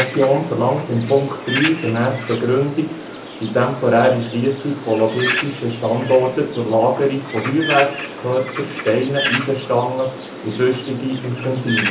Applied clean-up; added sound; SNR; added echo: none; Bird; 9 dB; reverberation time 0.6 s.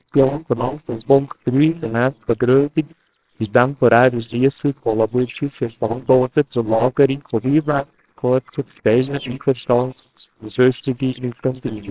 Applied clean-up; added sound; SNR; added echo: neural separator model SepFormer WHAMR!.